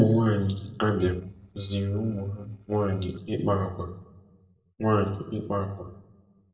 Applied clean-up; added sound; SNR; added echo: neural separator model SepFormer DNS4.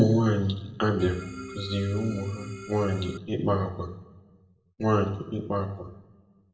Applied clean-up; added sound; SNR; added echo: none; Organ; 12 dB; reverberation time 0.8 s.